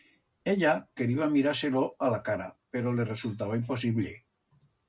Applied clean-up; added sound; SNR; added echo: none; none; none; none.